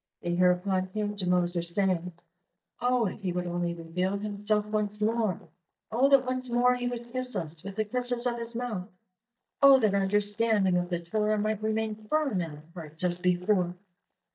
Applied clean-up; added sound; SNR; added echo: neural mask model DeepFilterNet 3.